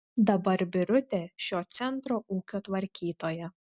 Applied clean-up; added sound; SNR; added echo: none; none; none; none.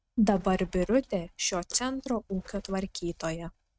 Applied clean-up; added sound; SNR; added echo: neural mask model RNNoise.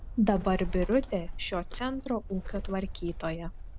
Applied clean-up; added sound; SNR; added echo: none; Bird; 6 dB; none.